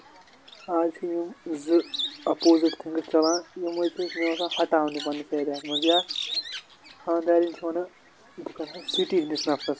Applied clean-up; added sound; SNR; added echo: none; Bird; 10 dB; none.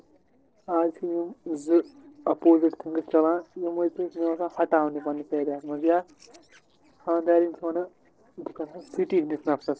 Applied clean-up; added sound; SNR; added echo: neural separator model SepFormer DNS4.